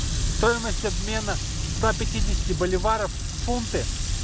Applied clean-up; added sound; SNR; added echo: none; Water tap, faucet; 10 dB; none.